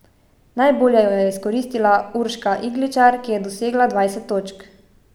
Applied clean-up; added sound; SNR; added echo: none; none; none; none.